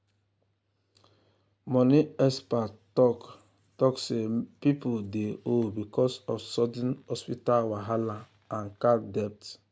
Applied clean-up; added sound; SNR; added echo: none; none; none; none.